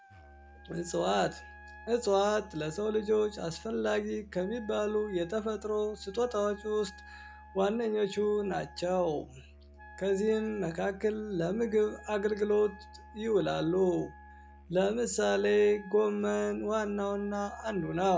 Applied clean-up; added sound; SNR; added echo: none; Musical instrument + Wind instrument, woodwind instrument; 20 dB; none.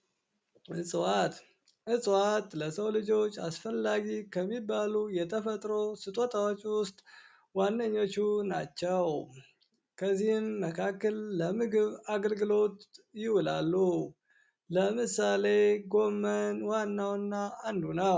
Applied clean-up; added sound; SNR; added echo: none; none; none; none.